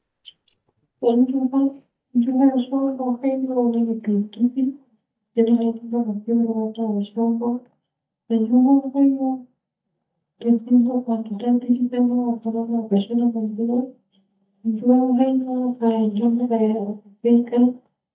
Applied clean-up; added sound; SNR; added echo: neural mask model DeepFilterNet 3.